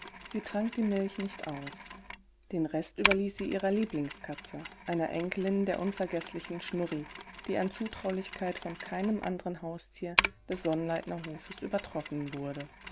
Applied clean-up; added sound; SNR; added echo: none; Mechanisms; 5 dB; none.